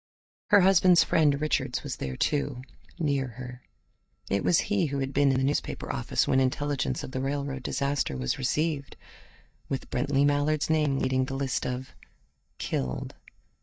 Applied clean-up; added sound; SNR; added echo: neural mask model DeepFilterNet 3.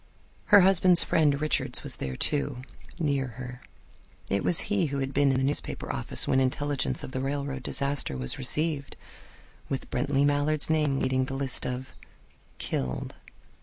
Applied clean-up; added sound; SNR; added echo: none; none; none; none.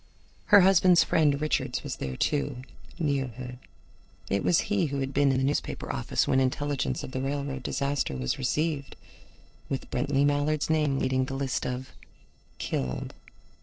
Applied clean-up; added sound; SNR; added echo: neural separator model SepFormer DNS4.